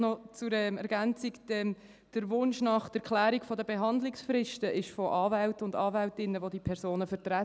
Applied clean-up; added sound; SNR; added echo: none; none; none; none.